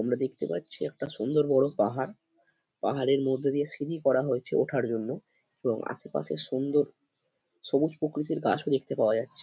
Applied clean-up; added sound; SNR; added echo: none; none; none; none.